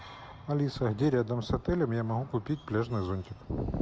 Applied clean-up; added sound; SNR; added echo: none; none; none; none.